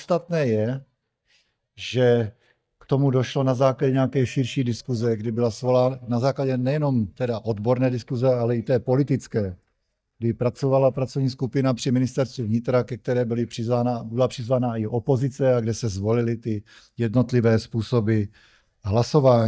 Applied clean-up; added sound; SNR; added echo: neural mask model DeepFilterNet 3.